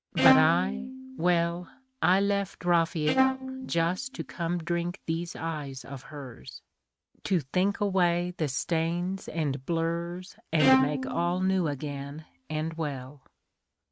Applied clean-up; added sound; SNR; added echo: neural mask model RNNoise.